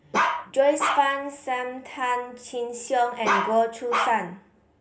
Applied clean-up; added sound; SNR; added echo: none; Bark; 0 dB; reverberation time 0.2 s.